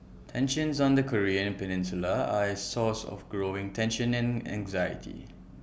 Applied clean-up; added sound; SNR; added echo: none; none; none; none.